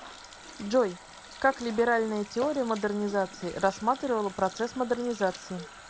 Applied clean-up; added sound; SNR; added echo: none; Water tap, faucet; 17 dB; none.